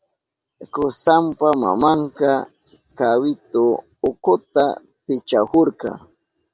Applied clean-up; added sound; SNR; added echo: none; none; none; none.